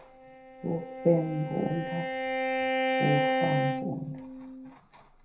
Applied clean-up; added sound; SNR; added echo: none; Bowed string instrument; -1 dB; reverberation time 0.5 s.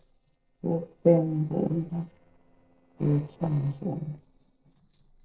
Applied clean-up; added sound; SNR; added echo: neural separator model SepFormer DNS4.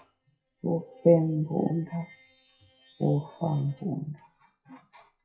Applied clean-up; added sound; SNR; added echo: classical method WPE with log-MMSE.